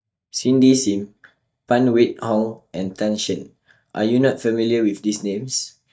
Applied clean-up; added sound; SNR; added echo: neural mask model DeepFilterNet 3.